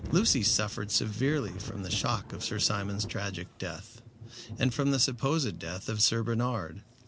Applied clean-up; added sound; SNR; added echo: none; Thunder / Rain; 13 dB; none.